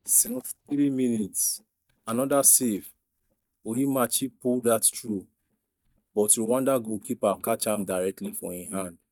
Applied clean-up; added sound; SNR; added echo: neural mask model DeepFilterNet 3.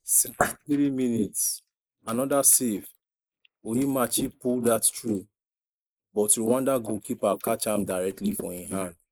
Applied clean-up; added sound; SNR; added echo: neural mask model Resemble Enhance denoiser.